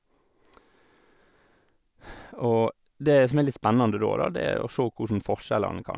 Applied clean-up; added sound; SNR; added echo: none; none; none; none.